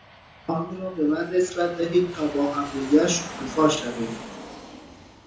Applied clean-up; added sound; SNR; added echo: none; Aircraft; 15 dB; reverberation time 0.5 s.